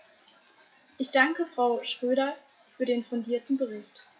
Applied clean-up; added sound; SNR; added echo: classical method WPE with log-MMSE.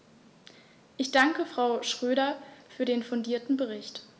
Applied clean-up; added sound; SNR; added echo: none; none; none; none.